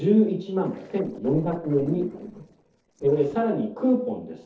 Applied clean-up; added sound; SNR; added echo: neural separator model SepFormer DNS4.